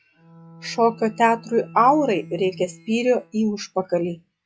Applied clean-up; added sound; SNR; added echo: classical method log-MMSE.